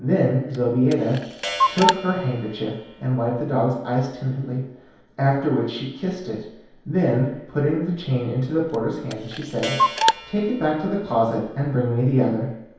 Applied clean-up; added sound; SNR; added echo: none; Clock; 4 dB; reverberation time 2.2 s.